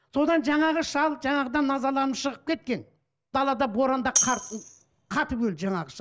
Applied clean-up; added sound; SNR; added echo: neural mask model DeepFilterNet 3.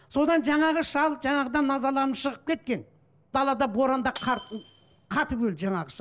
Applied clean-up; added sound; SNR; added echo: none; Tambourine; 3 dB; none.